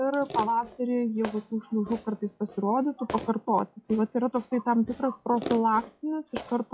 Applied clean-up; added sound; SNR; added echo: classical method log-MMSE.